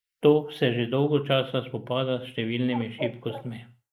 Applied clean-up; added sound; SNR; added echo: neural mask model Resemble Enhance denoiser.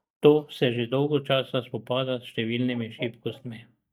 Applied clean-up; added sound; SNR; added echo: neural mask model DeepFilterNet 3.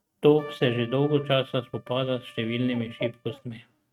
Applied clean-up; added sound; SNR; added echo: neural mask model RNNoise.